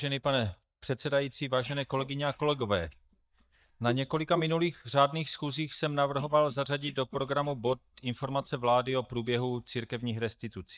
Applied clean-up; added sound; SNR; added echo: neural mask model DeepFilterNet 3.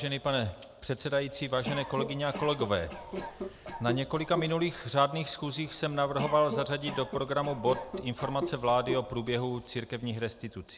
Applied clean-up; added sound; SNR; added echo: none; Cough + Tools; 10 dB; none.